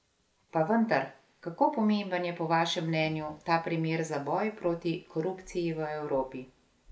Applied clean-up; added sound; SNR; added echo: none; none; none; none.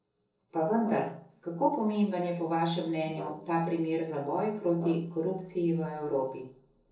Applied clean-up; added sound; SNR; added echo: neural separator model SepFormer DNS4.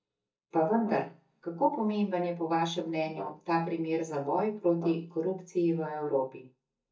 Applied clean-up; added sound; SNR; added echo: neural mask model DeepFilterNet 3.